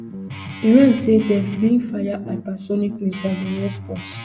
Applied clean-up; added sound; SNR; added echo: none; Guitar; 13 dB; none.